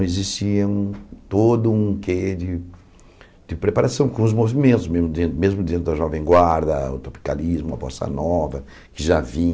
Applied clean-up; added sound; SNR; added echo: none; none; none; none.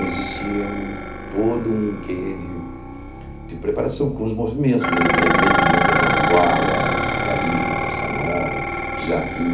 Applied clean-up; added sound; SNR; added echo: none; Dishes, pots, and pans; -1 dB; reverberation time 0.4 s.